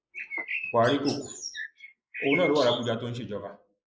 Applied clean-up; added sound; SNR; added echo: neural mask model Resemble Enhance denoiser.